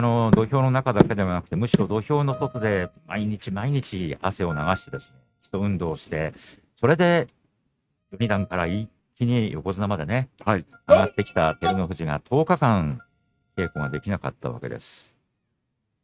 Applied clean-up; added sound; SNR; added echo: neural mask model RNNoise.